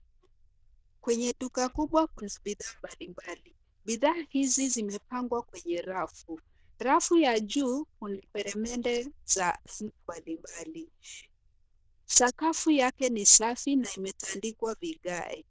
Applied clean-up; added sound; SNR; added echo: neural diffusion model UNIVERSE++.